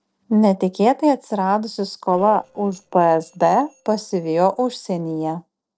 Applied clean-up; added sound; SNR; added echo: neural separator model SepFormer DNS4.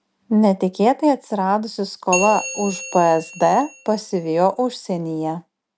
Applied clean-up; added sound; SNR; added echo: none; Bell; 11 dB; none.